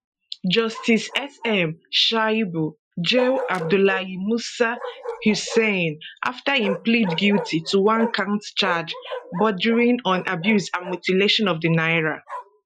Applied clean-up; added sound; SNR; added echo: classical method Wiener filter.